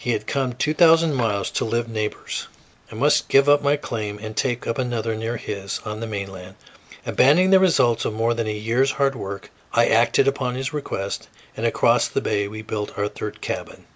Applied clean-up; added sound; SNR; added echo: none; none; none; none.